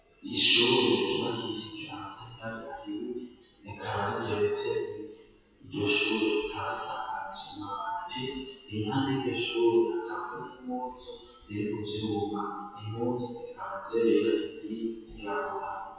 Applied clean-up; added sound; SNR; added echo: classical method WPE with log-MMSE.